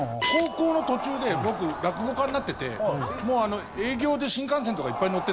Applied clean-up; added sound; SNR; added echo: none; Crowd; 9 dB; none.